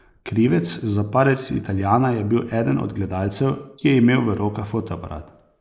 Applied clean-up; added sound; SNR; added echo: neural mask model Resemble Enhance denoiser.